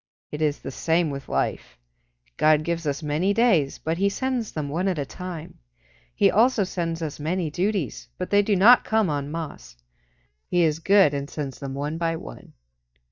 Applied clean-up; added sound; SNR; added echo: neural mask model DeepFilterNet 3.